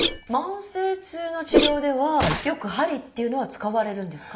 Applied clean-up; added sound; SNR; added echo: none; Whoosh, swoosh, swish; 0 dB; reverberation time 0.7 s.